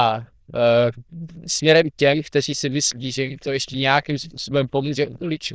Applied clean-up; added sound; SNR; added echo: neural diffusion model UNIVERSE++.